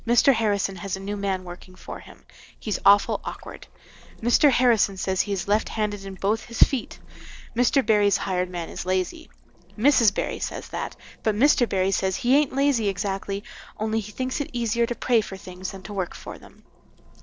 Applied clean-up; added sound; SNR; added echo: neural separator model SepFormer DNS4.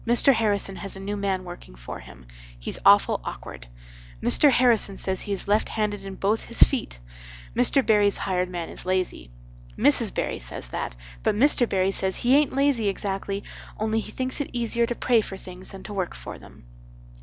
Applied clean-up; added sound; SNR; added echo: none; none; none; none.